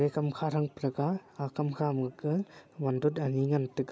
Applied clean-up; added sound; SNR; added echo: none; none; none; none.